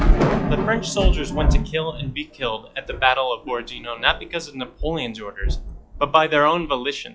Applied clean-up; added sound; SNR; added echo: classical method log-MMSE.